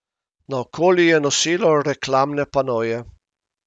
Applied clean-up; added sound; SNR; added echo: none; none; none; none.